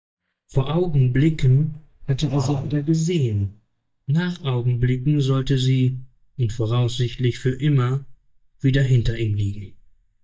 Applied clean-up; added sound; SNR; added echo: neural mask model DeepFilterNet 3.